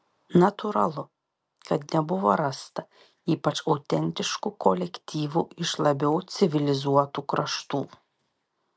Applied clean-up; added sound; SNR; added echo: none; none; none; none.